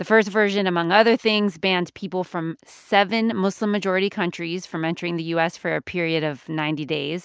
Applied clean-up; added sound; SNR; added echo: none; none; none; none.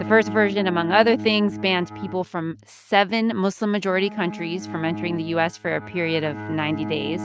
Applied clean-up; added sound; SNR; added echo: neural mask model RNNoise.